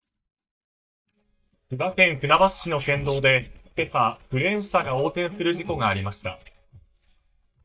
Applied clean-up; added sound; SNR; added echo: neural mask model DeepFilterNet 3.